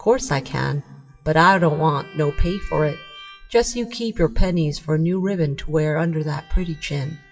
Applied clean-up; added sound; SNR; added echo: classical method WPE with log-MMSE.